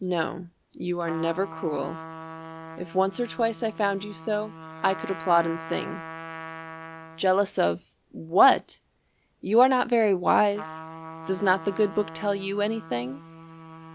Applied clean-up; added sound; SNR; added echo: none; Trumpet; 15 dB; none.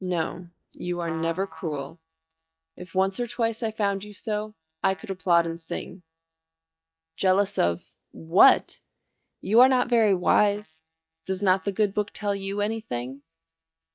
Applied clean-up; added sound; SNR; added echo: neural mask model DeepFilterNet 3.